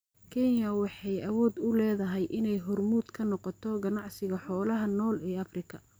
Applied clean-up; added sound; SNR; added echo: none; none; none; none.